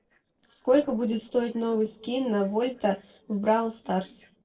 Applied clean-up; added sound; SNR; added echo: neural separator model SepFormer DNS4.